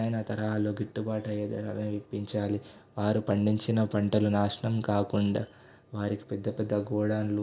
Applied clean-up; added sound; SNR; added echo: none; none; none; none.